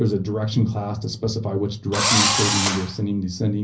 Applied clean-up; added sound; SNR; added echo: none; Engine / Drill; -2 dB; reverberation time 0.5 s.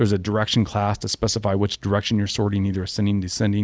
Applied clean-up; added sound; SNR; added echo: none; none; none; none.